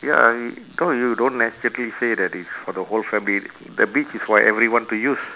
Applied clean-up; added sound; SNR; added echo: none; none; none; none.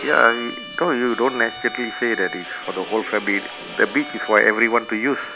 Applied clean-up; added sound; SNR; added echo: none; Bowed string instrument + Bowed string instrument; 13 dB; none.